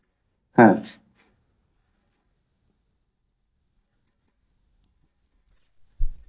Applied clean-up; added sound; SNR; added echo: neural mask model DeepFilterNet 3.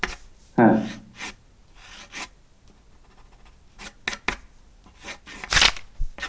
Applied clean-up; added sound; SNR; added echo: none; Writing; 1 dB; reverberation time 0.6 s.